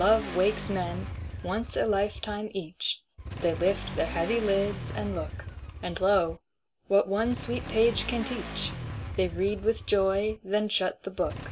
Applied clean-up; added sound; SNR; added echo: none; Motorcycle / Accelerating, revving, vroom; 10 dB; none.